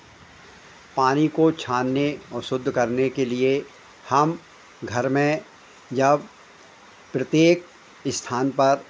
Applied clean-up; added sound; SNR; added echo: none; none; none; none.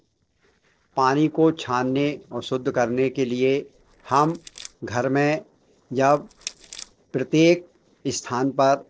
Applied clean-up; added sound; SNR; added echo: neural separator model SepFormer DNS4.